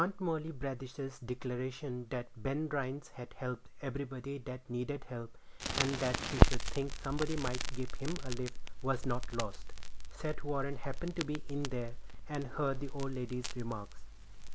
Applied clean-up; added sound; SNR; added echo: none; Crackle; -2 dB; none.